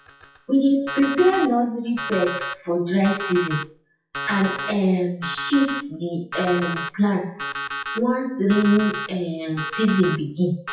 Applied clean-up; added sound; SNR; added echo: classical method WPE with log-MMSE.